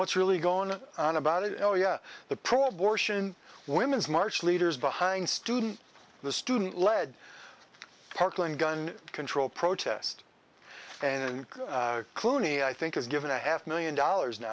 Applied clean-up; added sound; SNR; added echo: none; none; none; none.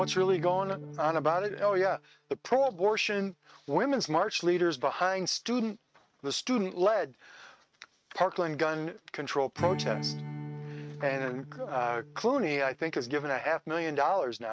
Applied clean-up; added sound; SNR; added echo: neural mask model RNNoise.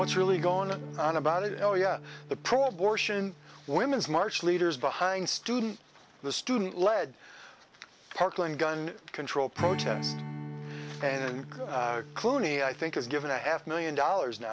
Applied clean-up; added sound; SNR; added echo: none; Strum; 13 dB; none.